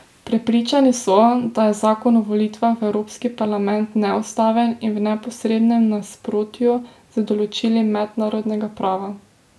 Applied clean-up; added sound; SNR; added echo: none; none; none; none.